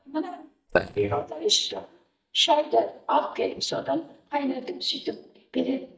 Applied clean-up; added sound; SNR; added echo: neural mask model DeepFilterNet 3.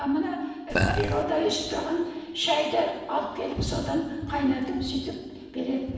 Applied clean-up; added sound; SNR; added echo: none; Burping, eructation; 0 dB; reverberation time 1.0 s.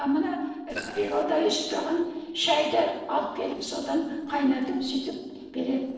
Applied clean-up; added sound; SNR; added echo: neural separator model SepFormer DNS4.